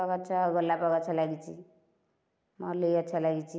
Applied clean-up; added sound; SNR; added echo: none; none; none; none.